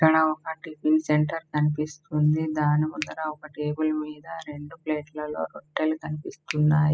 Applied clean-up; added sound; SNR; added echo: classical method spectral subtraction.